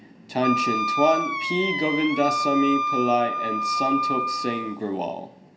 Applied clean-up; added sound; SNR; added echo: none; Wind instrument, woodwind instrument; 1 dB; reverberation time 1.4 s.